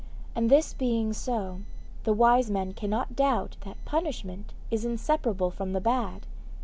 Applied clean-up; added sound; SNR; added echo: none; none; none; none.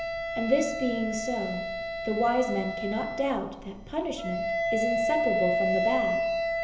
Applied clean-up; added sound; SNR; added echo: none; Wind instrument, woodwind instrument; 0 dB; reverberation time 0.8 s.